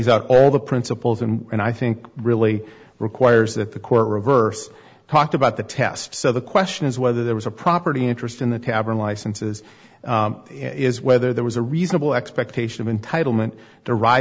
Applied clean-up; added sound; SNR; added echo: none; none; none; none.